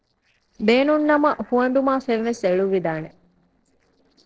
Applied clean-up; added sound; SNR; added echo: neural separator model SepFormer DNS4.